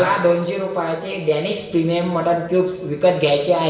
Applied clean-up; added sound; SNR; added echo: none; none; none; reverberation time 1.0 s.